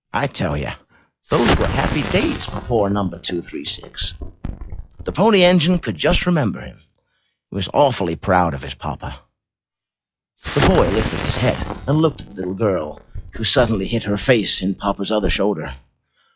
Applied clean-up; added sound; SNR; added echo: classical method log-MMSE.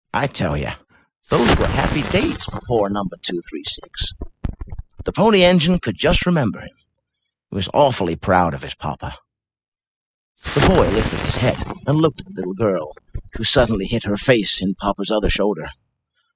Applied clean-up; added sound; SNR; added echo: classical method spectral subtraction.